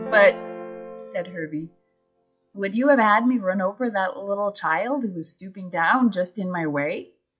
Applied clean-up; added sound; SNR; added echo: classical method WPE with log-MMSE.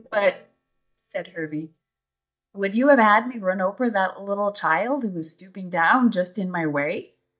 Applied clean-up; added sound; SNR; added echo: neural mask model DeepFilterNet 3.